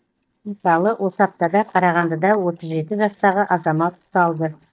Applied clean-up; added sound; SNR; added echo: neural mask model DeepFilterNet 3.